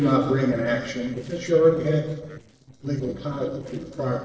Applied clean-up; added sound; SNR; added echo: neural separator model SepFormer DNS4.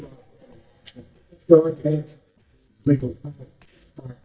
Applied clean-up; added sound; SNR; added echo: neural mask model DeepFilterNet 3.